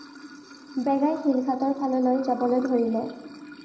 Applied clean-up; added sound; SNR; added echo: none; Sink (filling or washing) / Water; 17 dB; reverberation time 0.7 s.